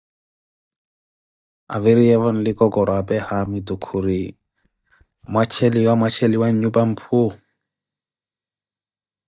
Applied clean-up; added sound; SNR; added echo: neural mask model DeepFilterNet 3.